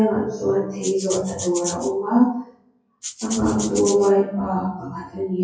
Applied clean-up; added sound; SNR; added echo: classical method WPE with log-MMSE.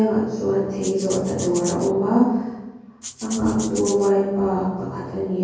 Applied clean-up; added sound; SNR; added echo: none; Rattle (instrument); 13 dB; reverberation time 1.3 s.